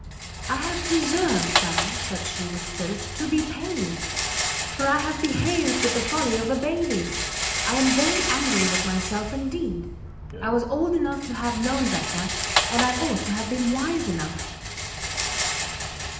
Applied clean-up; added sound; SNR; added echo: none; Rattle; 2 dB; reverberation time 0.8 s.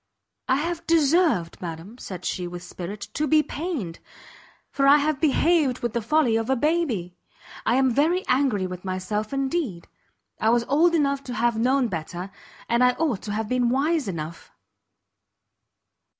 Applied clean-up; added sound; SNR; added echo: none; none; none; none.